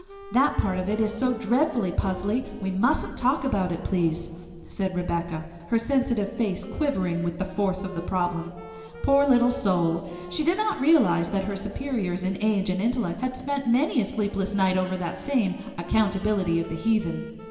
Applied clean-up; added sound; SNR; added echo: none; Wind instrument, woodwind instrument; 19 dB; reverberation time 2.0 s.